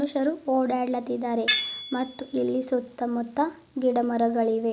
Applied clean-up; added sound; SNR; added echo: none; Tools; 6 dB; none.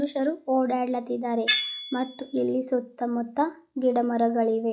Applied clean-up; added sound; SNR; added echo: classical method log-MMSE.